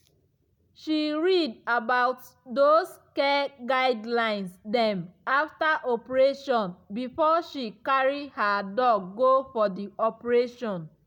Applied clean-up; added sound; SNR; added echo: none; none; none; none.